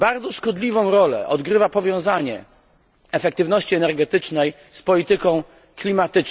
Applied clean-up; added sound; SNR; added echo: none; none; none; none.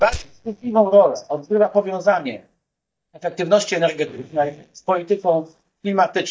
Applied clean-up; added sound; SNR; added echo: neural mask model DeepFilterNet 3.